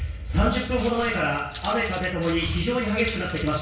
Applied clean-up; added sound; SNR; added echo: none; Walk, footsteps; 16 dB; reverberation time 0.6 s.